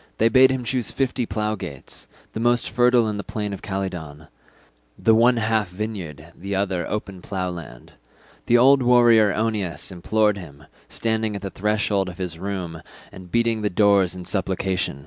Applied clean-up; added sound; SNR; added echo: none; none; none; none.